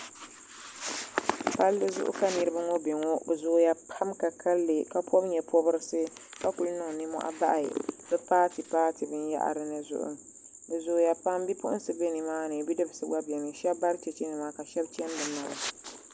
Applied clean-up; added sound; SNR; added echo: none; none; none; none.